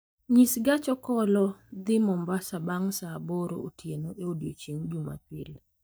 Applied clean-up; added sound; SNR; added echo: neural mask model DeepFilterNet 3.